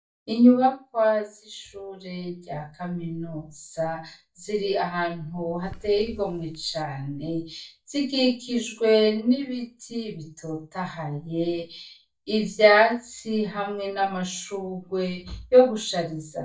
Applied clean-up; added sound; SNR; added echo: neural mask model DeepFilterNet 3.